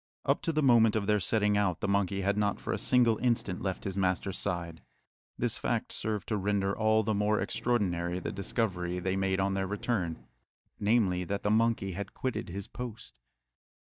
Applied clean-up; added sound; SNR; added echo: neural mask model DeepFilterNet 3.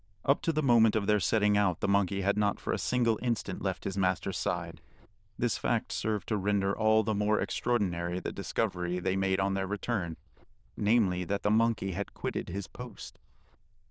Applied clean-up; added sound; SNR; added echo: neural diffusion model UNIVERSE++.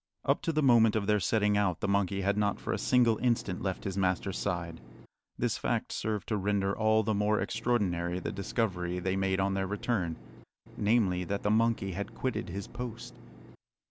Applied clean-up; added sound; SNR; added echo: none; Engine; 18 dB; none.